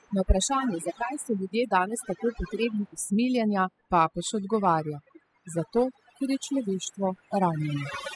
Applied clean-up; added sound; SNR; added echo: classical method spectral subtraction.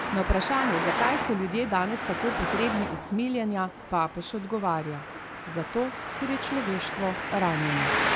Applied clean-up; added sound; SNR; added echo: none; Traffic noise, roadway noise; 3 dB; none.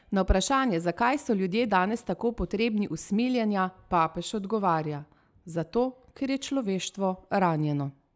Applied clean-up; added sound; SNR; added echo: none; none; none; none.